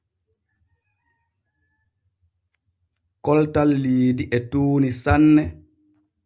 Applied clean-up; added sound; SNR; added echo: none; none; none; none.